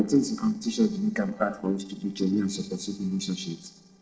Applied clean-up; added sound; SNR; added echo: neural separator model SepFormer DNS4.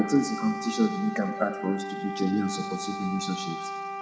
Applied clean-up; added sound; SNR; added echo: none; Wind instrument, woodwind instrument; 7 dB; reverberation time 1.3 s.